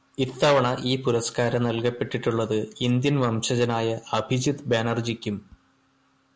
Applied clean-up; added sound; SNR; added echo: none; none; none; none.